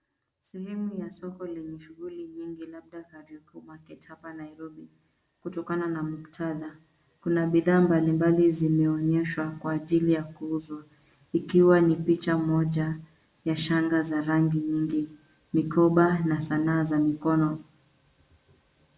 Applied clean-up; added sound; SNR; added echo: none; none; none; none.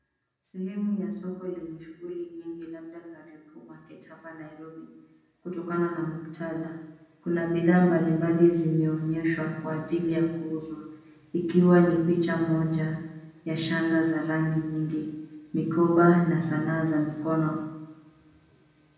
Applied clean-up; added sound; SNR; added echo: none; none; none; reverberation time 0.9 s.